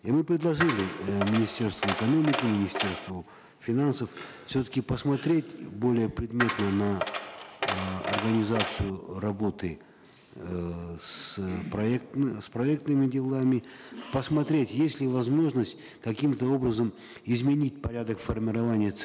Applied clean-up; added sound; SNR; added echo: none; Coin (dropping); 4 dB; none.